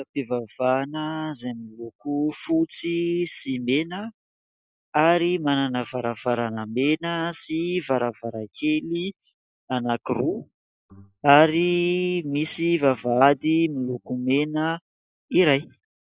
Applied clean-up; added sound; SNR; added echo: neural mask model DeepFilterNet 3.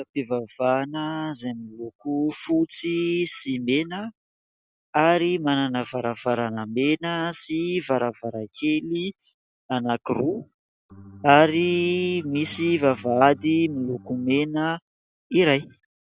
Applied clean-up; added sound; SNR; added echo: none; Organ; 20 dB; none.